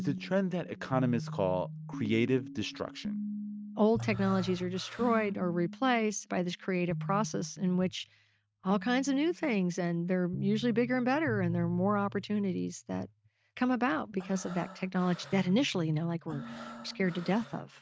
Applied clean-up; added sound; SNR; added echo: neural mask model RNNoise.